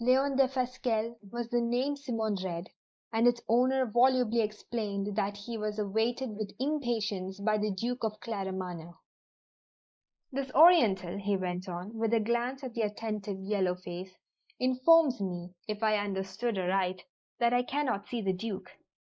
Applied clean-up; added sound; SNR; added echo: neural mask model Resemble Enhance denoiser.